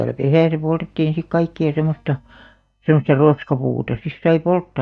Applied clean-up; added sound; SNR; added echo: neural mask model DeepFilterNet 3.